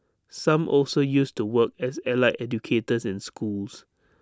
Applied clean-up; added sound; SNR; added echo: none; none; none; none.